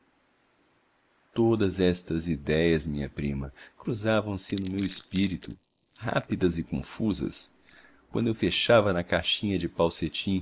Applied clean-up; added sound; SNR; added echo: neural mask model Resemble Enhance denoiser.